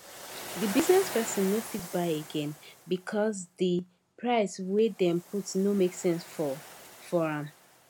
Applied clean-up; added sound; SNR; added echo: none; Waves, surf; 14 dB; none.